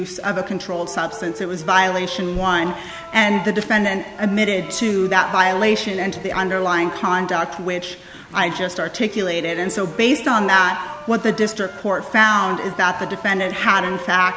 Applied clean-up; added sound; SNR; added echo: none; Wind instrument, woodwind instrument; 19 dB; none.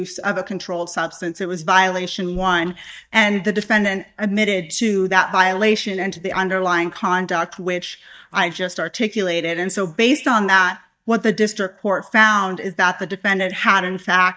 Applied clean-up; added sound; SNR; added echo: neural mask model DeepFilterNet 3.